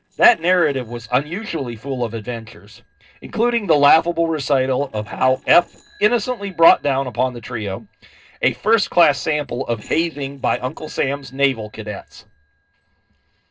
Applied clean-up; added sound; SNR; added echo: neural separator model SepFormer DNS4.